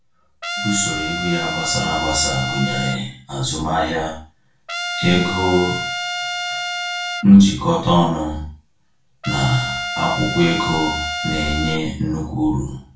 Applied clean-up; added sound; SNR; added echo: none; Trumpet; 5 dB; reverberation time 0.3 s.